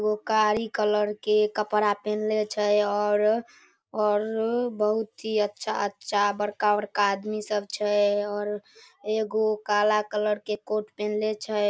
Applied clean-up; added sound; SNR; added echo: none; none; none; none.